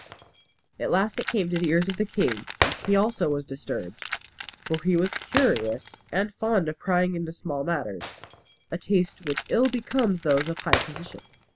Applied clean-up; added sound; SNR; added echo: none; Shatter + Keys jangling; 8 dB; none.